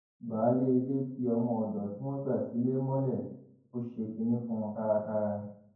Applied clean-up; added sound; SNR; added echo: none; none; none; reverberation time 0.9 s.